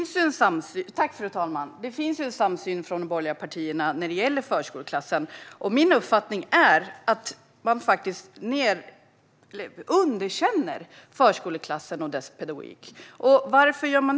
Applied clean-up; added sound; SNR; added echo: none; none; none; none.